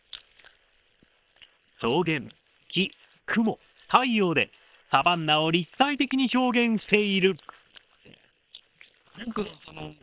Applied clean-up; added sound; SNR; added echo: neural separator model SepFormer WHAM!.